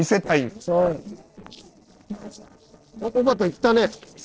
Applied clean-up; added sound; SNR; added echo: neural separator model SepFormer DNS4.